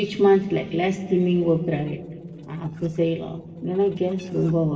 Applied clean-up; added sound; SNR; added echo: neural separator model SepFormer DNS4.